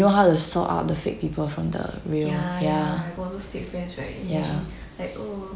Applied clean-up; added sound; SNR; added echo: none; none; none; none.